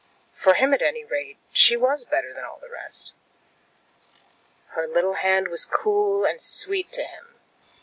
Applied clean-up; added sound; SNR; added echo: none; none; none; none.